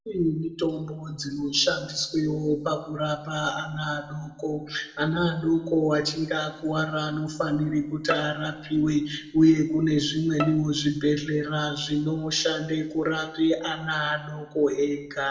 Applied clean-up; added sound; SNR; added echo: neural separator model SepFormer DNS4.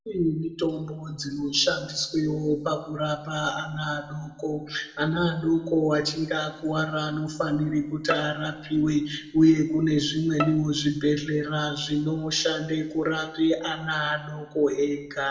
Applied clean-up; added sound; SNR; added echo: none; Bowed string instrument; 11 dB; reverberation time 0.8 s.